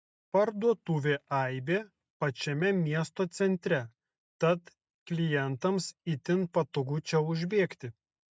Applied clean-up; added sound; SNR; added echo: none; none; none; none.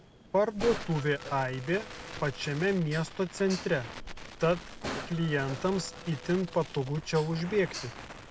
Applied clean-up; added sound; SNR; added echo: none; Dishes, pots, and pans + Crackle; 11 dB; none.